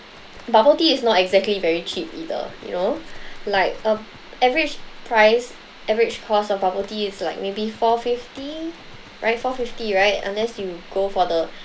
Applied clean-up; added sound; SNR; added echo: none; Livestock, farm animals, working animals; 17 dB; none.